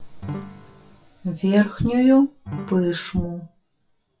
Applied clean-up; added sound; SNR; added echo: classical method WPE with log-MMSE.